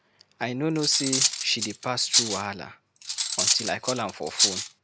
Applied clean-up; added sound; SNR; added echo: none; Cutlery, silverware; -3 dB; none.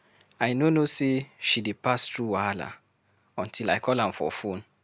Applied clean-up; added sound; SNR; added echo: none; none; none; none.